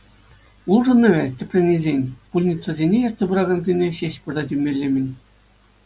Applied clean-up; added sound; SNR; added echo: none; none; none; none.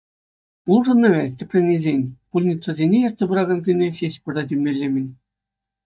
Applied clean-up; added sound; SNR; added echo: neural mask model DeepFilterNet 3.